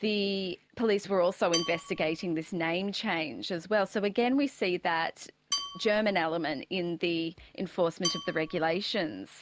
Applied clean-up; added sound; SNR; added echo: none; Dishes, pots, and pans / Glass / Bell; 9 dB; none.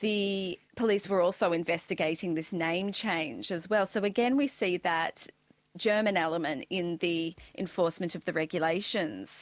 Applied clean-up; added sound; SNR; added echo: none; none; none; none.